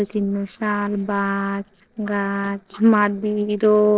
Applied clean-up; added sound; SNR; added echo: neural separator model SepFormer DNS4.